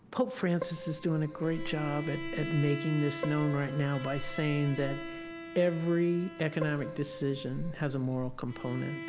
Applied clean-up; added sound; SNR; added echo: none; Keyboard (musical) + Bowed string instrument; 9 dB; none.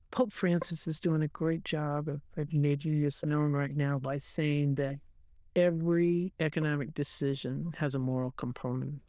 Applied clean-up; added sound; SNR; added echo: neural diffusion model UNIVERSE++.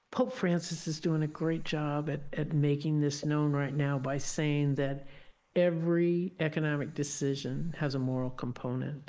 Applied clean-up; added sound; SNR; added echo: neural mask model Resemble Enhance denoiser.